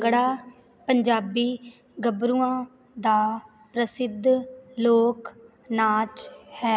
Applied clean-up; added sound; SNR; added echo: none; none; none; none.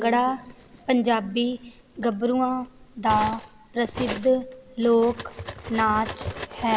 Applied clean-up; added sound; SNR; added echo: none; Cutlery, silverware; 13 dB; none.